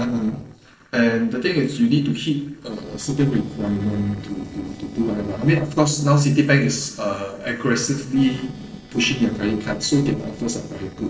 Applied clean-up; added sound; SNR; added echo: neural separator model SepFormer DNS4.